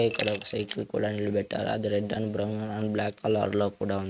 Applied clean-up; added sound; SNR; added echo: neural mask model RNNoise.